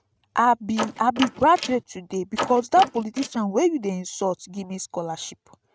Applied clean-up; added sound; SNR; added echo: neural mask model RNNoise.